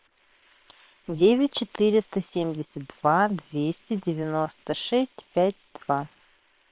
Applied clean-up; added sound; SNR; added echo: neural separator model SepFormer WHAM!.